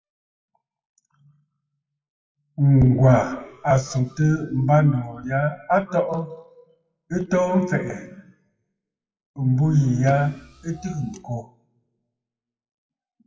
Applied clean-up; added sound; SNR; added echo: classical method WPE with log-MMSE.